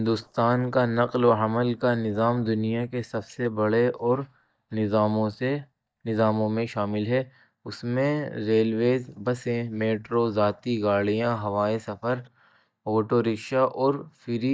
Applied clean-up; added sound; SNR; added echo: neural mask model DeepFilterNet 3.